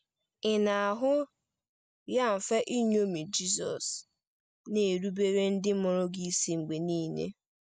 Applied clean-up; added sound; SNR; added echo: none; none; none; none.